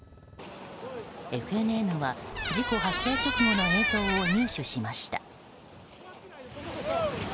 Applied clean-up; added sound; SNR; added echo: none; Squeak; -1 dB; none.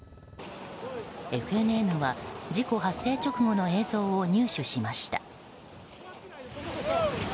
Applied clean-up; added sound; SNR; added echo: none; none; none; none.